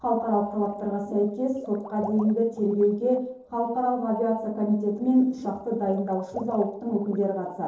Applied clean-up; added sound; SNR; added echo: neural separator model SepFormer DNS4.